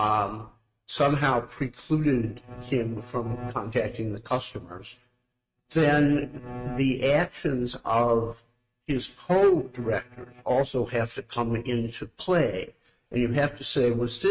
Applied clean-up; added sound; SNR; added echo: neural mask model RNNoise.